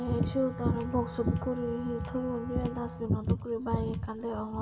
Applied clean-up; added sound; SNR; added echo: none; Wind instrument, woodwind instrument; 13 dB; reverberation time 2.7 s.